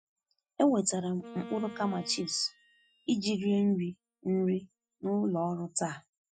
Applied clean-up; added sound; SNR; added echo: classical method Wiener filter.